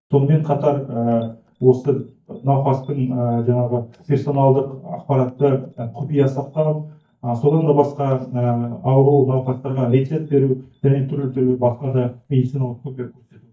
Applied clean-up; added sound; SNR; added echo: neural mask model DeepFilterNet 3.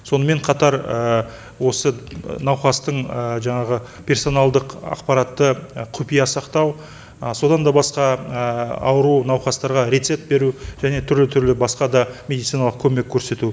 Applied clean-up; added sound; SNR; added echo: none; none; none; none.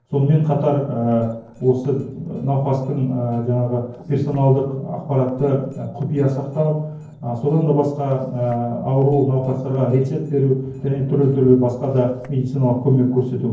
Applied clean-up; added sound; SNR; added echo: neural separator model SepFormer DNS4.